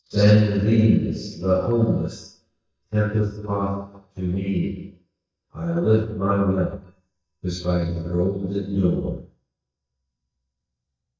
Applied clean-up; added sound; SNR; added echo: neural mask model DeepFilterNet 3.